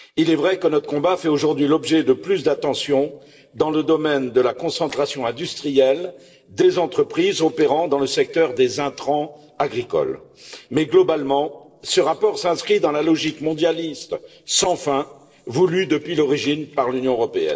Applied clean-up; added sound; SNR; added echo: neural separator model SepFormer DNS4.